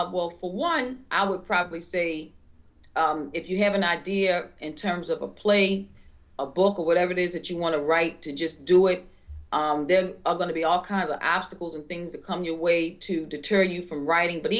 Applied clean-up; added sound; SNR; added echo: none; none; none; none.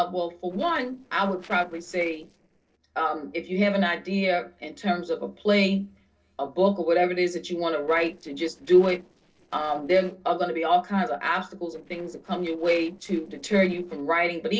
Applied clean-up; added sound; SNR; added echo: neural separator model SepFormer DNS4.